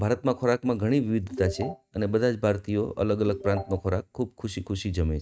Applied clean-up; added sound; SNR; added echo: neural mask model RNNoise.